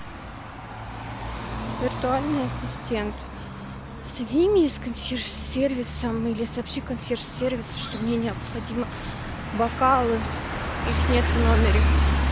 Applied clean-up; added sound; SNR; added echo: none; Cough; 19 dB; none.